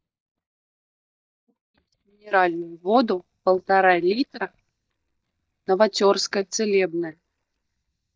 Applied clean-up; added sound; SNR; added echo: neural mask model DeepFilterNet 3.